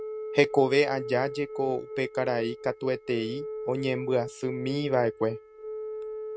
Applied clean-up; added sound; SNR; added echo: neural mask model RNNoise.